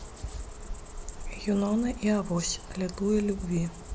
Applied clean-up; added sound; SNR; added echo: none; Cricket; 9 dB; none.